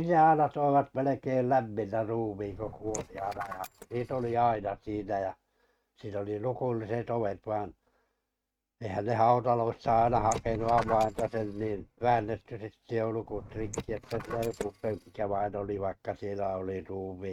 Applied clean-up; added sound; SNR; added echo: neural mask model RNNoise.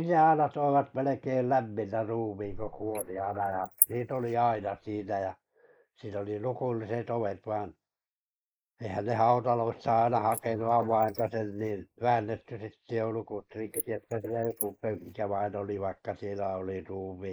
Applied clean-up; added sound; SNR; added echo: neural mask model Resemble Enhance denoiser.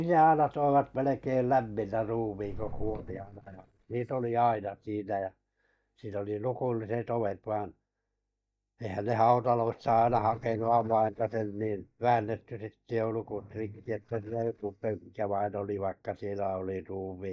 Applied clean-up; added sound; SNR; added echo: neural mask model DeepFilterNet 3.